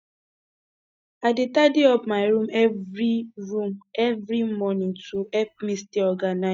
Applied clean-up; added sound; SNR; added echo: neural mask model DeepFilterNet 3.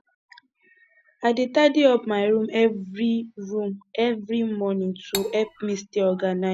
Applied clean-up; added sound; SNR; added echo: none; Cutlery, silverware; 10 dB; none.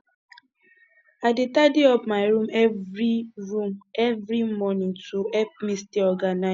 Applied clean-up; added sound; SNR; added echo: none; none; none; none.